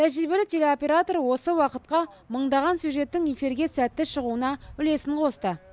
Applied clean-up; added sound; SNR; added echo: none; none; none; none.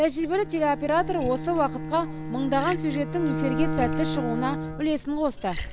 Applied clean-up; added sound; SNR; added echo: none; Bowed string instrument + Liquid; 5 dB; none.